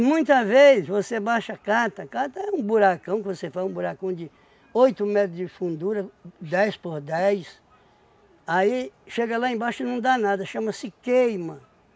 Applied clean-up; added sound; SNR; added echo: none; none; none; none.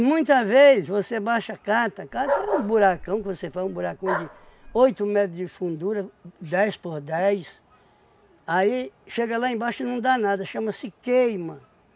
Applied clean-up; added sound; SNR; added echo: none; Bark; 8 dB; none.